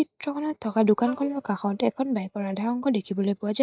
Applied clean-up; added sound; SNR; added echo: neural mask model DeepFilterNet 3.